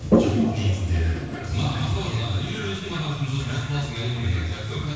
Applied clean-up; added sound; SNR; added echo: none; Toilet flush; 3 dB; reverberation time 1.1 s.